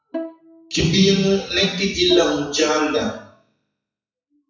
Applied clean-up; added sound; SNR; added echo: classical method WPE with log-MMSE.